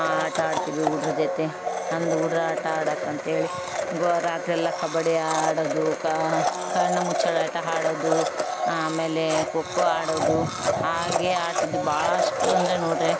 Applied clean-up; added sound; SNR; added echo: none; Domestic sounds, home sounds; 1 dB; none.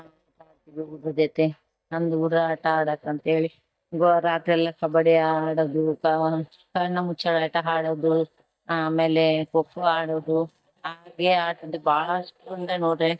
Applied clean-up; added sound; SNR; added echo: neural mask model DeepFilterNet 3.